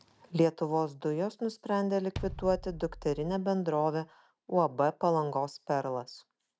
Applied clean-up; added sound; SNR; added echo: none; Bass drum; 13 dB; none.